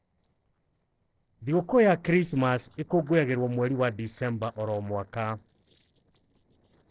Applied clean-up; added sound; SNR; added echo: neural separator model SepFormer DNS4.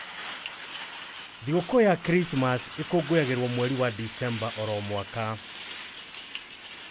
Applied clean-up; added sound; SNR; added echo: none; Truck; 12 dB; none.